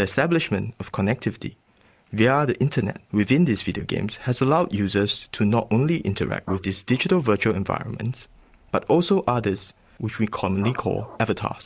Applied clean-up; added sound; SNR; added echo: neural mask model Resemble Enhance denoiser.